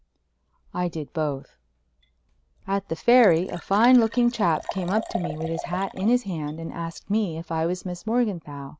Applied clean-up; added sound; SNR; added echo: none; Liquid; 16 dB; none.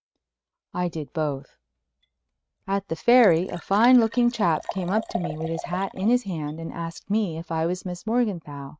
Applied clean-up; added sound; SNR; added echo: neural mask model RNNoise.